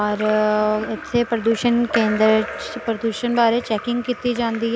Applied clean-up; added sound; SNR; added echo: none; Drip / Trickle, dribble / Splash, splatter; 12 dB; none.